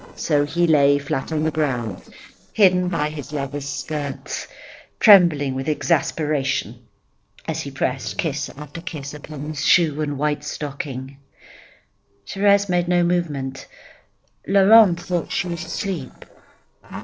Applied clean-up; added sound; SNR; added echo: neural separator model SepFormer DNS4.